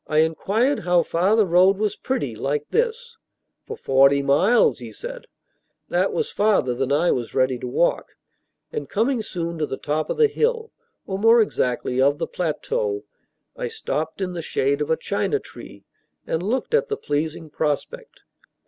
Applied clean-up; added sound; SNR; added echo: none; none; none; none.